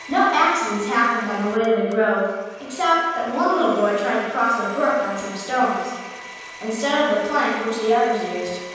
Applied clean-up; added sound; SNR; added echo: none; Domestic sounds, home sounds; 18 dB; reverberation time 1.2 s.